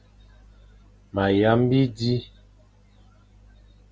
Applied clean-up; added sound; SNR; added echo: none; none; none; none.